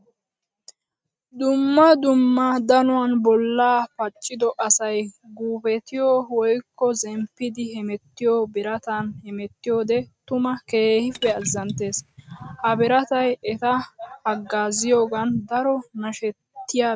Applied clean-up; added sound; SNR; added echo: neural mask model RNNoise.